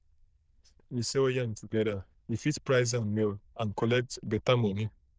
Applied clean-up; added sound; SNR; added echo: neural diffusion model UNIVERSE++.